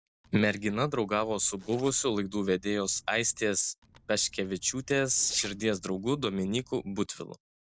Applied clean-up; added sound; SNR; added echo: neural separator model SepFormer DNS4.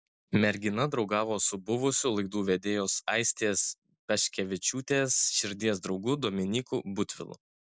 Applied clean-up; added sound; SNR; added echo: none; none; none; none.